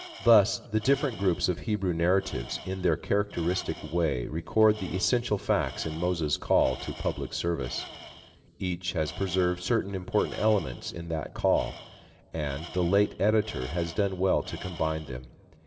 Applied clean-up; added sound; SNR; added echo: none; Tools; 19 dB; reverberation time 1.3 s.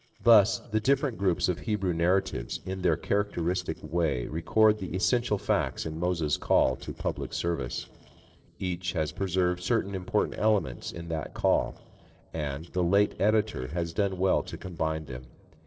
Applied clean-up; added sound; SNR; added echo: neural separator model SepFormer DNS4.